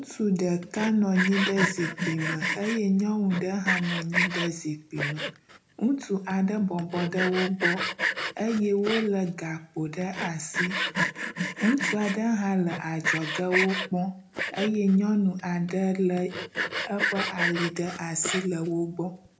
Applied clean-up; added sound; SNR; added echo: none; Sawing; 5 dB; reverberation time 0.3 s.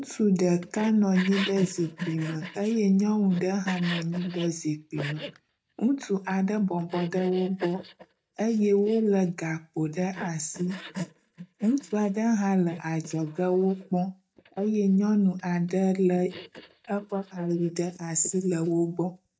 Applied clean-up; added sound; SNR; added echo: neural mask model DeepFilterNet 3.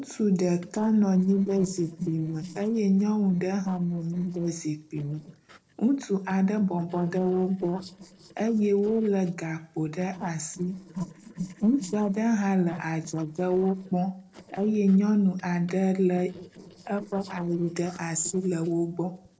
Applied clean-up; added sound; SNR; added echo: neural separator model SepFormer DNS4.